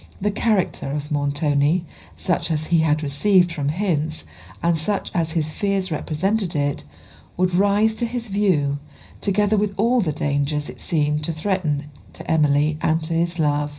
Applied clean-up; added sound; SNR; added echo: none; none; none; reverberation time 0.4 s.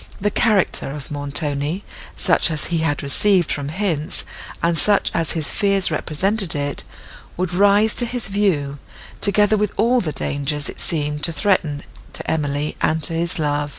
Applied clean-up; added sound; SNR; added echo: none; none; none; none.